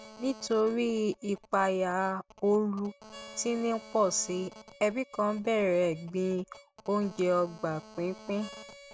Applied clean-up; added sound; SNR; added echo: none; Telephone + Harmonica; 19 dB; none.